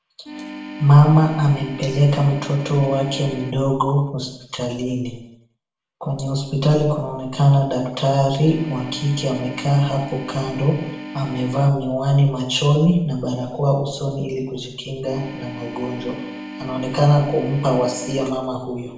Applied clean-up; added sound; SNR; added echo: none; Organ; 13 dB; reverberation time 0.7 s.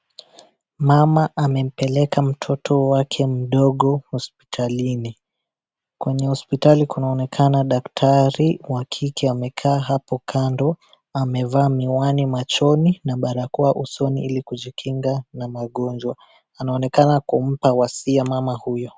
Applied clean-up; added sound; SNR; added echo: none; none; none; none.